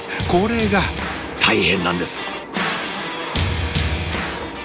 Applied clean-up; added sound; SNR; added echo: none; none; none; none.